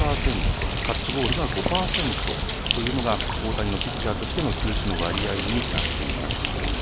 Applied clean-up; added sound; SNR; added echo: none; Bird; -4 dB; none.